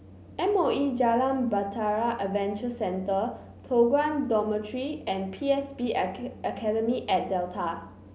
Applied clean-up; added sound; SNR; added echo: none; none; none; none.